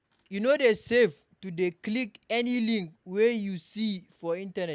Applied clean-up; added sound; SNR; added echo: none; none; none; none.